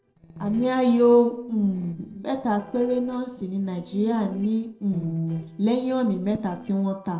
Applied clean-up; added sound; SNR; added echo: neural separator model SepFormer DNS4.